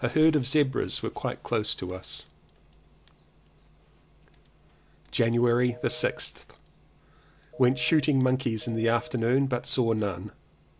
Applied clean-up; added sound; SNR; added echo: none; Telephone; 19 dB; none.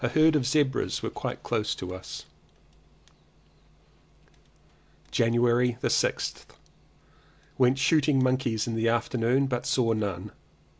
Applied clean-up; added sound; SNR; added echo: none; none; none; none.